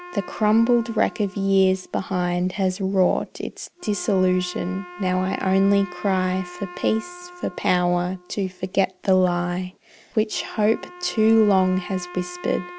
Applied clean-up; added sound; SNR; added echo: none; Wind instrument, woodwind instrument; 18 dB; none.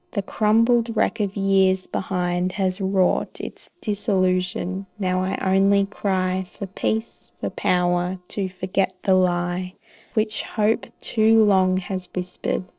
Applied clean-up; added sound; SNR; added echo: neural separator model SepFormer DNS4.